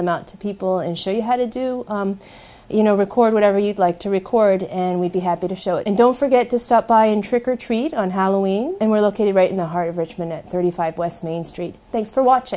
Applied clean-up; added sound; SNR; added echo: none; none; none; none.